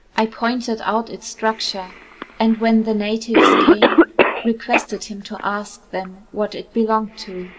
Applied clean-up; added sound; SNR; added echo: none; Cough; -1 dB; reverberation time 0.8 s.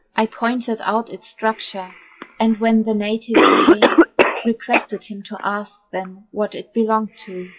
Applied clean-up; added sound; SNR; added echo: classical method WPE with log-MMSE.